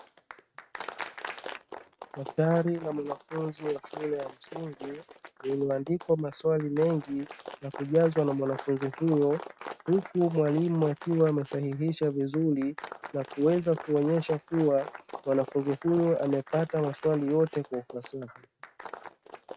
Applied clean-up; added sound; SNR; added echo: neural mask model RNNoise.